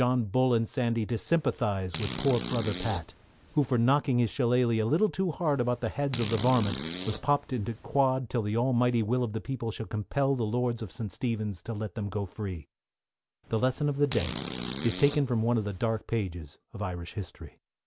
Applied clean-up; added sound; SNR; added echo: none; Fart; 11 dB; none.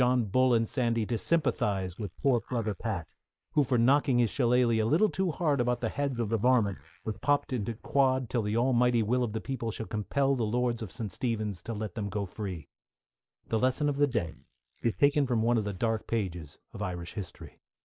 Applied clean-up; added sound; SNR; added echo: neural mask model Resemble Enhance denoiser.